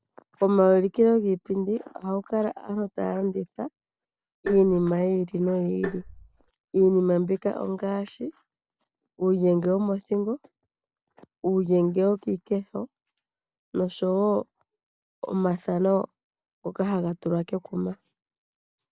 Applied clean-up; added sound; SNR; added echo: none; Tap; 10 dB; none.